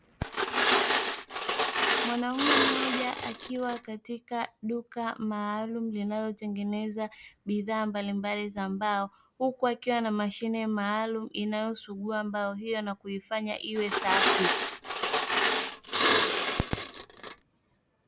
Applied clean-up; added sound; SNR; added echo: none; Glass; -4 dB; none.